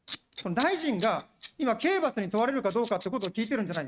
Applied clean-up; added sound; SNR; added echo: neural mask model RNNoise.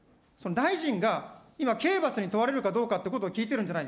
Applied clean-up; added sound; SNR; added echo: none; none; none; none.